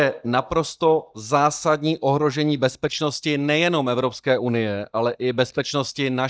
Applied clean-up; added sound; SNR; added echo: neural mask model DeepFilterNet 3.